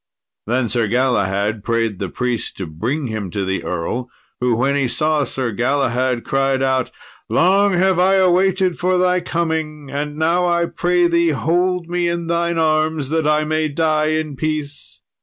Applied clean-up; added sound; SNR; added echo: none; none; none; none.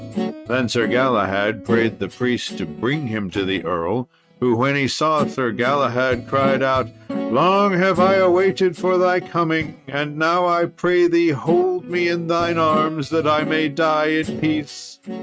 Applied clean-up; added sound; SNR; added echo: neural mask model RNNoise.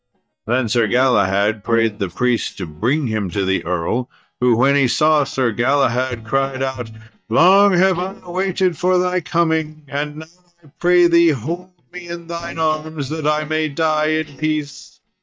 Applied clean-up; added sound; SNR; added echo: neural mask model DeepFilterNet 3.